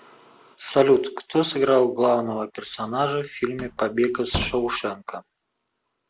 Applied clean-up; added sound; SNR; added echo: none; Slam; 12 dB; none.